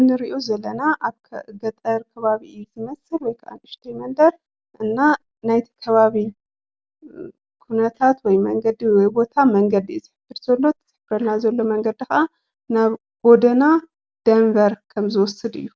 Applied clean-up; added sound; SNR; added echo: none; none; none; none.